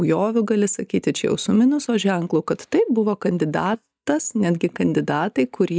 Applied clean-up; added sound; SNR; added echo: neural mask model DeepFilterNet 3.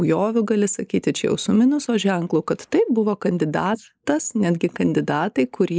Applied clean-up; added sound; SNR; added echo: neural mask model Resemble Enhance denoiser.